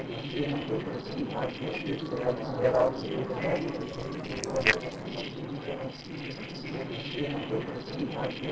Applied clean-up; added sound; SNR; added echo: neural separator model SepFormer DNS4.